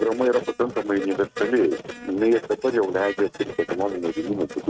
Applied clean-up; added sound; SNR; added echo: neural mask model RNNoise.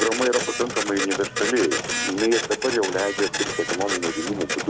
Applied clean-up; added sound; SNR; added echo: none; Printer; 3 dB; none.